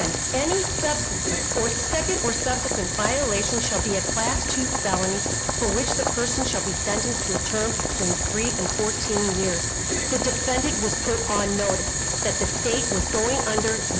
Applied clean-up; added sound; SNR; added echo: none; Boiling; -3 dB; none.